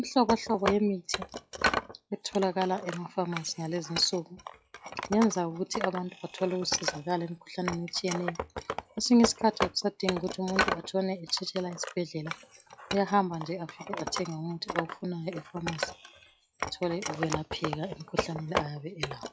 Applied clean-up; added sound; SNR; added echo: classical method log-MMSE.